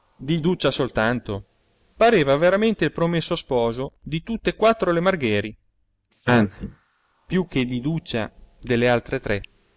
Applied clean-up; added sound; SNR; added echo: neural mask model Resemble Enhance denoiser.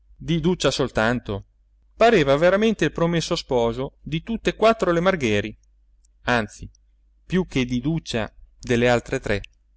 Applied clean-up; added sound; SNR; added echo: none; none; none; none.